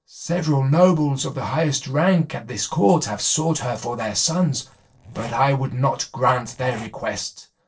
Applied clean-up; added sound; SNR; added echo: neural separator model SepFormer DNS4.